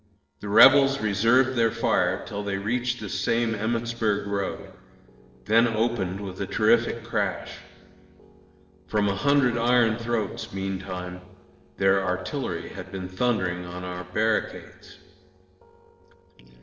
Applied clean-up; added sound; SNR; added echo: neural separator model SepFormer DNS4.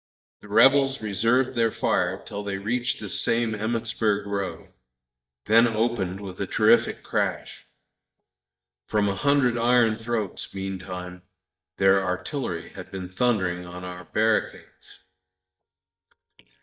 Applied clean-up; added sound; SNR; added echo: neural mask model DeepFilterNet 3.